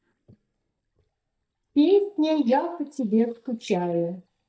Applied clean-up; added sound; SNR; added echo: neural mask model DeepFilterNet 3.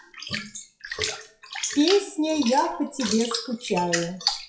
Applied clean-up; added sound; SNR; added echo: classical method WPE with log-MMSE.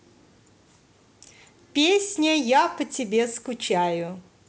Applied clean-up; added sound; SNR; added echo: none; none; none; none.